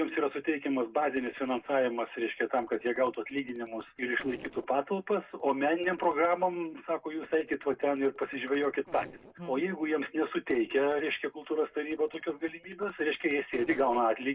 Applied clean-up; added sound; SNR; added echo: neural separator model SepFormer DNS4.